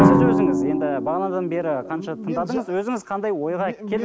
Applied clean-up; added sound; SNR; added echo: none; Drum; -2 dB; none.